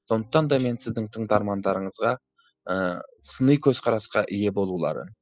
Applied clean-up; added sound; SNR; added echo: classical method spectral subtraction.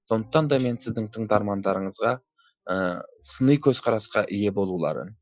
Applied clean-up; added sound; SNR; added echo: classical method Wiener filter.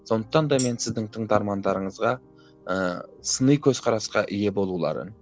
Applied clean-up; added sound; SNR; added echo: none; Tambourine; 15 dB; none.